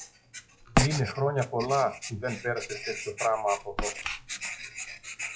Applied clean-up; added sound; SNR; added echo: classical method log-MMSE.